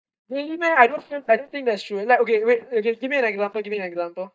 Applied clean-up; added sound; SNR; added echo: neural mask model DeepFilterNet 3.